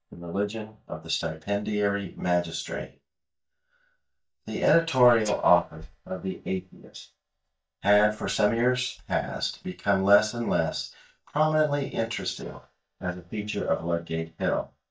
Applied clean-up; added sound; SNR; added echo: neural mask model DeepFilterNet 3.